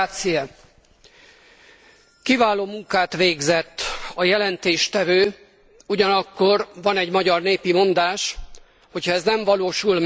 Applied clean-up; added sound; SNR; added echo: none; none; none; none.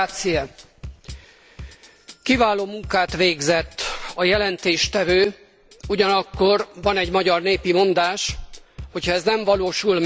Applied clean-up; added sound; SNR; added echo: none; Bass drum / Drum kit; 18 dB; none.